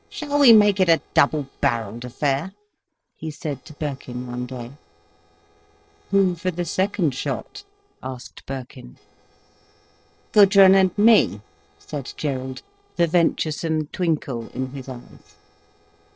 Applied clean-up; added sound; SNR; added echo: neural separator model SepFormer DNS4.